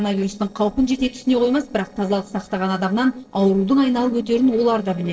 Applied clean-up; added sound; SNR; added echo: neural separator model SepFormer DNS4.